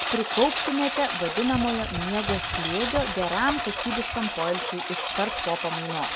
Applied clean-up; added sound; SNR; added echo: none; Engine; 2 dB; none.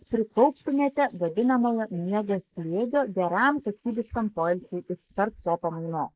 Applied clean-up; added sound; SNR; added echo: neural mask model Resemble Enhance denoiser.